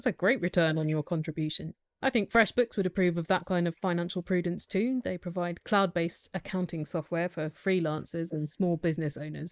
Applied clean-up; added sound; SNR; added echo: neural mask model Resemble Enhance denoiser.